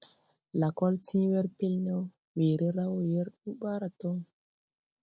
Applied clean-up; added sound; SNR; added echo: none; none; none; none.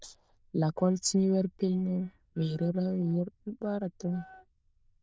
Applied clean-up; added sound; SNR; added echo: neural diffusion model UNIVERSE++.